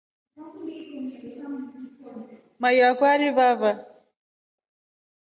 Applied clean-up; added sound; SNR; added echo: none; none; none; none.